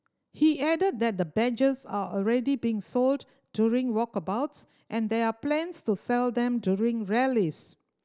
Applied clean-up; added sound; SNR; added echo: none; none; none; none.